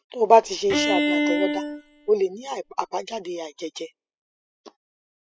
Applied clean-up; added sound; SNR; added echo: classical method spectral subtraction.